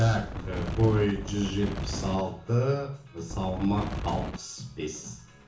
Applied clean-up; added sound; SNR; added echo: none; Wind; 5 dB; reverberation time 0.8 s.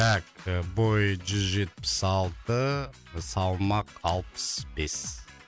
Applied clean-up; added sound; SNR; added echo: none; none; none; none.